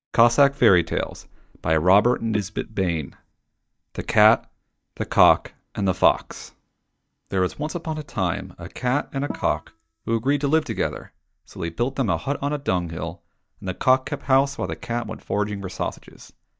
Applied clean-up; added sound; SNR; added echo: neural mask model DeepFilterNet 3.